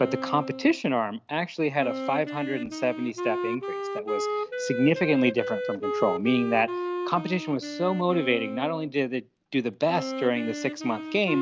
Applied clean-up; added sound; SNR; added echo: none; Wind instrument, woodwind instrument; 6 dB; none.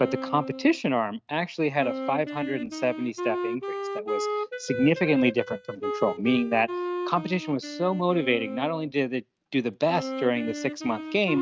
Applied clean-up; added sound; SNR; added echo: neural mask model RNNoise.